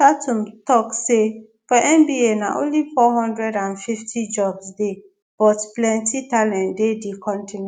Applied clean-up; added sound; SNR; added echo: none; none; none; none.